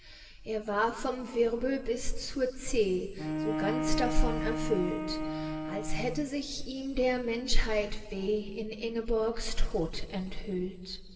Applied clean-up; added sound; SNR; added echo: none; Bowed string instrument; 4 dB; reverberation time 2.7 s.